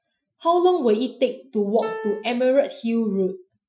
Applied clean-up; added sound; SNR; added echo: classical method Wiener filter.